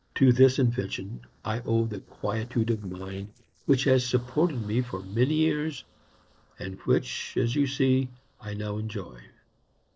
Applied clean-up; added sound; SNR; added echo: neural separator model SepFormer DNS4.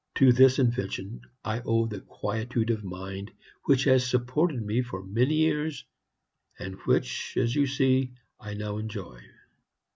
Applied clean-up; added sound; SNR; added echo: none; none; none; none.